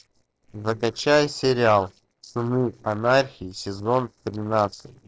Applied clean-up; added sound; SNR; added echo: neural separator model SepFormer DNS4.